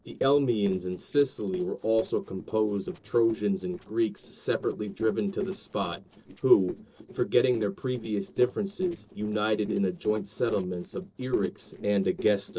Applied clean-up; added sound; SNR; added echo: neural separator model SepFormer DNS4.